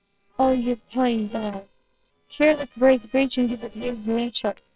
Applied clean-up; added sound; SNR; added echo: neural separator model SepFormer WHAMR!.